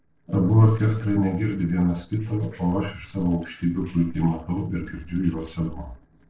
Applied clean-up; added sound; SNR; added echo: neural separator model SepFormer DNS4.